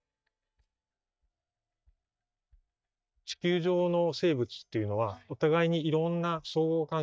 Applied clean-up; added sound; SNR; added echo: neural mask model DeepFilterNet 3.